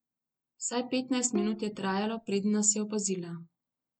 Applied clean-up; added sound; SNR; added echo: none; Bowed string instrument; 10 dB; none.